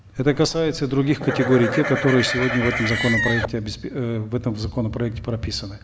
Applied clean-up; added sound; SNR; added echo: none; Livestock, farm animals, working animals; 4 dB; none.